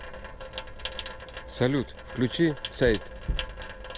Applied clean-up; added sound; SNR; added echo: none; Sink (filling or washing) / Water tap, faucet; 10 dB; none.